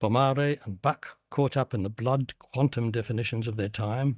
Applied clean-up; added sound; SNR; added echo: neural mask model DeepFilterNet 3.